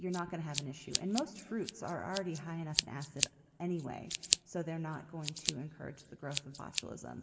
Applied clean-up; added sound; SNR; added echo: none; Scissors; 0 dB; reverberation time 1.8 s.